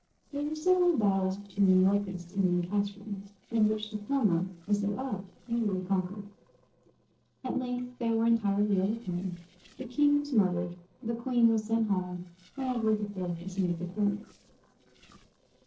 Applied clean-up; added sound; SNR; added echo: neural separator model SepFormer DNS4.